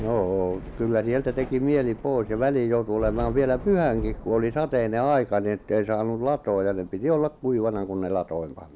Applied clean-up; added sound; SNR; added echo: none; Thunder / Rain; 15 dB; none.